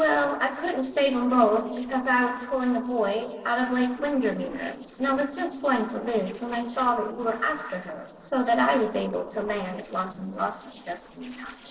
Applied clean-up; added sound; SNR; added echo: neural separator model SepFormer DNS4.